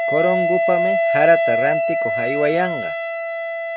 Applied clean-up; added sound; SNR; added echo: none; Wind instrument, woodwind instrument; -3 dB; none.